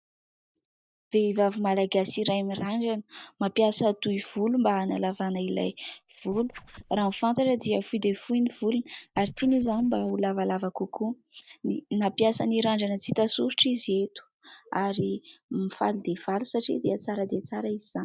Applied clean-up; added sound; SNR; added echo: neural mask model DeepFilterNet 3.